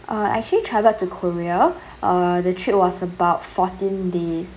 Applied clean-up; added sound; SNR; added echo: none; none; none; none.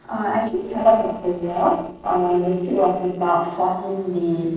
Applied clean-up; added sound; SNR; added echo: neural separator model SepFormer DNS4.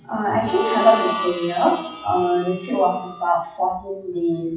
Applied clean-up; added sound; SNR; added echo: classical method WPE with log-MMSE.